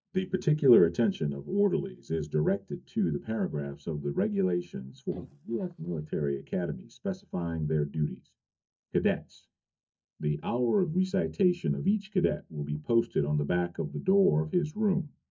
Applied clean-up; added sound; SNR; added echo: neural mask model DeepFilterNet 3.